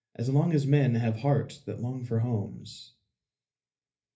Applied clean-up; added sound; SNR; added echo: none; none; none; reverberation time 0.3 s.